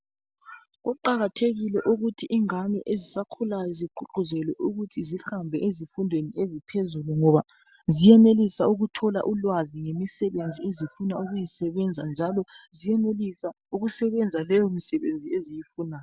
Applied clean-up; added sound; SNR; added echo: none; none; none; none.